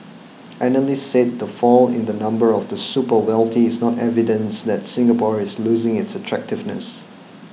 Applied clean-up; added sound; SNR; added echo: none; none; none; none.